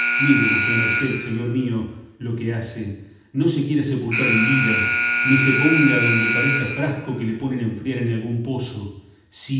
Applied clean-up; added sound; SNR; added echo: none; Alarm; 1 dB; reverberation time 0.8 s.